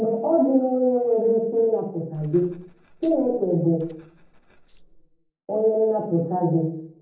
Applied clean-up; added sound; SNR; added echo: neural separator model SepFormer DNS4.